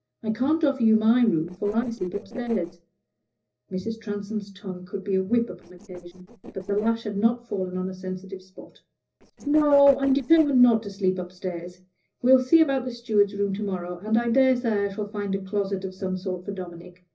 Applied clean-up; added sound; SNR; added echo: neural separator model SepFormer DNS4.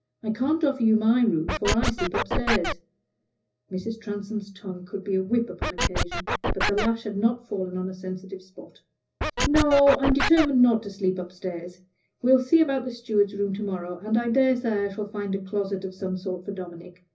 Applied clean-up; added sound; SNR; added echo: none; Scratching (performance technique); 1 dB; reverberation time 0.4 s.